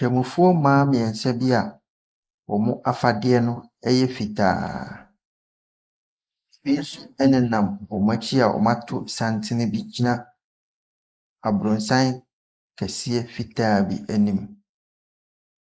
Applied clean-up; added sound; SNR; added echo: neural mask model Resemble Enhance denoiser.